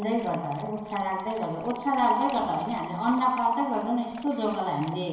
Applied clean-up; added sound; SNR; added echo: none; Dog; 19 dB; reverberation time 1.0 s.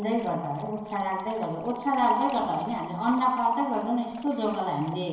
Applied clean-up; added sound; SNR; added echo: neural separator model SepFormer DNS4.